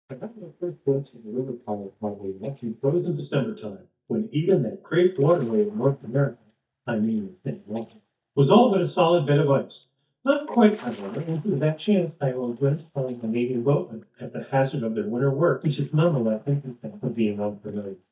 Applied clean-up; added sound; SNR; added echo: neural mask model DeepFilterNet 3.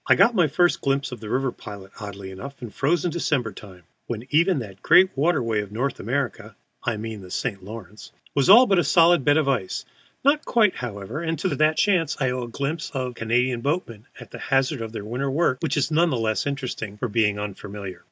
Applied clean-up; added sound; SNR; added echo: none; none; none; none.